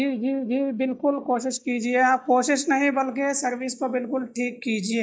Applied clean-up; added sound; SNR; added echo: neural mask model DeepFilterNet 3.